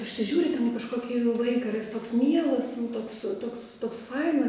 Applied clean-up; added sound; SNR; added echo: none; none; none; none.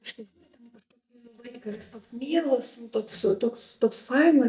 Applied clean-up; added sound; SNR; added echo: neural mask model DeepFilterNet 3.